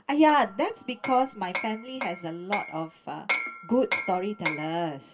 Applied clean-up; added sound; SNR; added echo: none; Hammer; 8 dB; reverberation time 0.2 s.